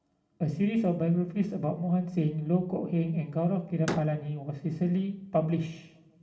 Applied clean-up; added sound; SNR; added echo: none; Slam; 14 dB; reverberation time 0.9 s.